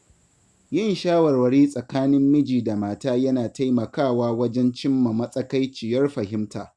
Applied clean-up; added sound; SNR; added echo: none; none; none; none.